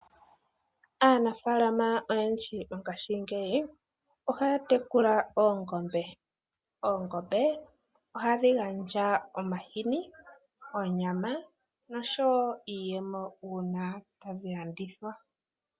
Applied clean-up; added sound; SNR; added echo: none; none; none; none.